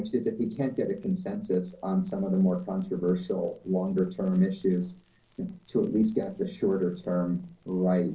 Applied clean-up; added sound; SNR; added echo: neural separator model SepFormer DNS4.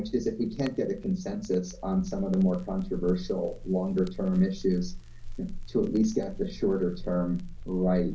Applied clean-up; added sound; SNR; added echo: none; Crackle; 11 dB; reverberation time 0.5 s.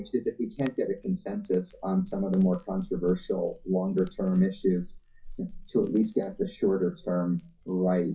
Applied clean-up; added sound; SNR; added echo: classical method WPE with log-MMSE.